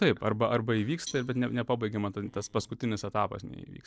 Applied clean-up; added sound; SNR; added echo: neural separator model SepFormer DNS4.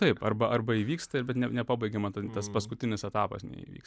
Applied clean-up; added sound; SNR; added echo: none; none; none; none.